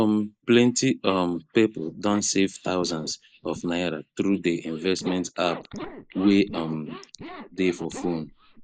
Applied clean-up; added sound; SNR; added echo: neural mask model Resemble Enhance denoiser.